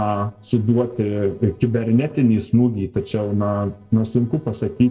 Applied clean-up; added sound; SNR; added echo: neural separator model SepFormer DNS4.